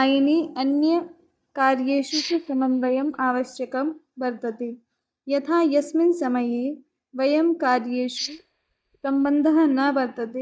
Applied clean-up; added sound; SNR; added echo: neural mask model DeepFilterNet 3.